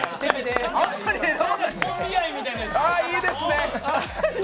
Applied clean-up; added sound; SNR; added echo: none; none; none; none.